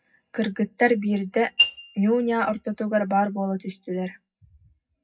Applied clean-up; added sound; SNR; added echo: classical method WPE with log-MMSE.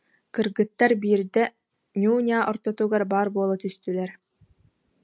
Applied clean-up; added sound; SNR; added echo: none; none; none; none.